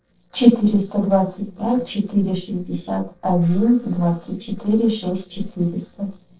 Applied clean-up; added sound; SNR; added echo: neural separator model SepFormer DNS4.